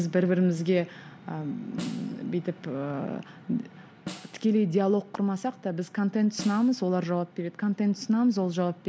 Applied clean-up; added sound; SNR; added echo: none; Snare drum; 18 dB; none.